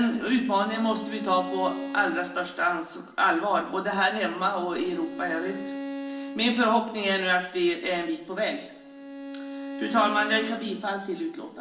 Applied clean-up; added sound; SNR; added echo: none; Bowed string instrument; 12 dB; reverberation time 0.9 s.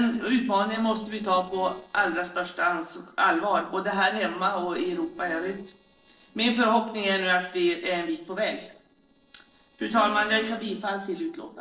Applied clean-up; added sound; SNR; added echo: neural separator model SepFormer DNS4.